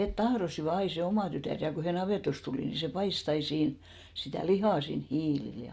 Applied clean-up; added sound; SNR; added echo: none; none; none; none.